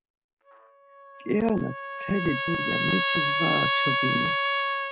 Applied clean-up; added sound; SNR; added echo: none; Trumpet; -3 dB; none.